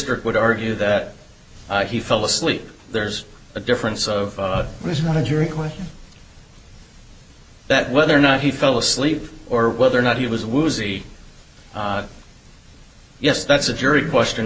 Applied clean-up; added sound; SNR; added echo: none; none; none; none.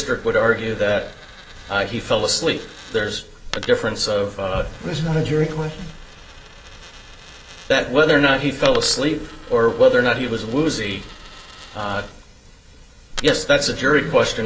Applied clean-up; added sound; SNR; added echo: none; Coin (dropping); 17 dB; reverberation time 0.4 s.